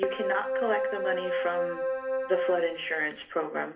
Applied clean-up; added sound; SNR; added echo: none; Keyboard (musical); 0 dB; reverberation time 0.3 s.